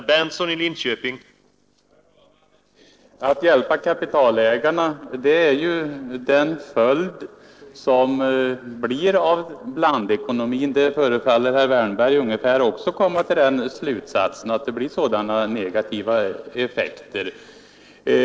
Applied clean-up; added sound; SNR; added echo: neural separator model SepFormer DNS4.